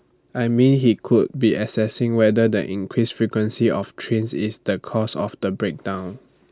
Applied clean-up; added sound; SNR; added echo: none; none; none; none.